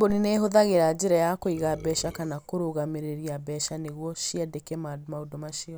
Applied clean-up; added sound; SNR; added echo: none; Burping, eructation; 18 dB; none.